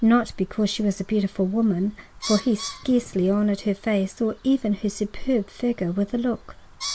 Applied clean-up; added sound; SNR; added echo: none; Bird; 17 dB; none.